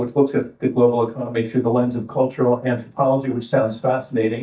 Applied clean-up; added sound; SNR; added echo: neural mask model DeepFilterNet 3.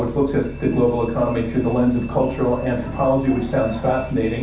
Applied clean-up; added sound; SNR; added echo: none; Bus; 12 dB; reverberation time 0.7 s.